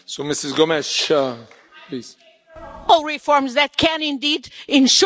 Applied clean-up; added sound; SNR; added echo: none; none; none; none.